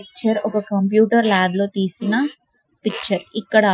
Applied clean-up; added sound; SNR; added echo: classical method Wiener filter.